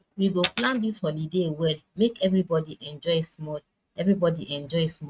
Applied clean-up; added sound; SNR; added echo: neural mask model RNNoise.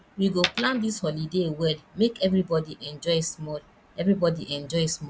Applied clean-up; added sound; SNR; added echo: none; Coin (dropping); 7 dB; none.